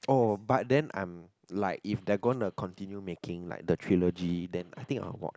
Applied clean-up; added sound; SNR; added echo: none; none; none; none.